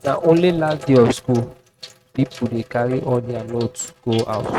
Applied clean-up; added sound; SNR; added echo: neural mask model RNNoise.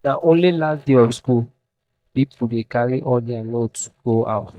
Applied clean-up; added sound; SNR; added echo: neural mask model DeepFilterNet 3.